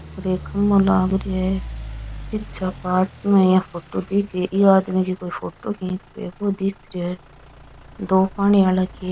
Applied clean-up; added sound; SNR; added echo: none; Idling / Truck; 16 dB; none.